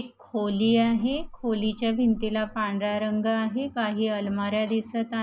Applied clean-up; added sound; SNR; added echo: none; Buzz; 15 dB; none.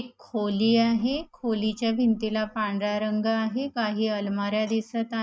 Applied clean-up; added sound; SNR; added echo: neural mask model RNNoise.